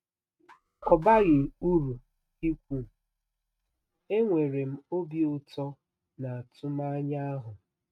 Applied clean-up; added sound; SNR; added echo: neural mask model RNNoise.